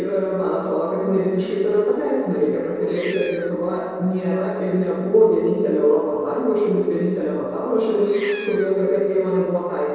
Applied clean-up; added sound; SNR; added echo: neural separator model SepFormer DNS4.